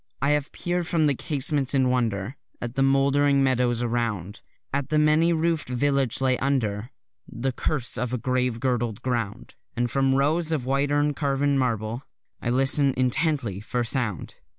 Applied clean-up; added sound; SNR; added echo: none; none; none; none.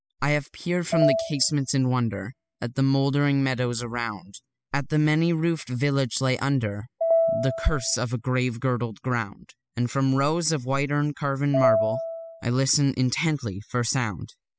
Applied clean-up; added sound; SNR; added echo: classical method spectral subtraction.